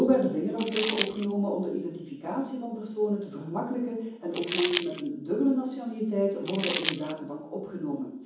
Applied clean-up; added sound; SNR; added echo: none; Crumpling, crinkling; -1 dB; reverberation time 1.2 s.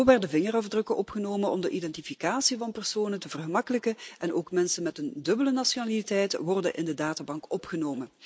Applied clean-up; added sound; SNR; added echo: none; none; none; none.